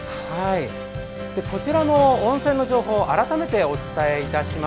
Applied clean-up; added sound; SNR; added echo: none; none; none; none.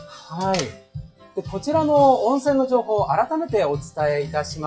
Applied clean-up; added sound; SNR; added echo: classical method WPE with log-MMSE.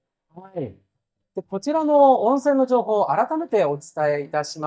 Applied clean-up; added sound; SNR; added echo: neural mask model DeepFilterNet 3.